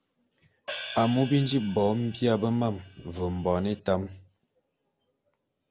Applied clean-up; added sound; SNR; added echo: none; Hi-hat; 11 dB; none.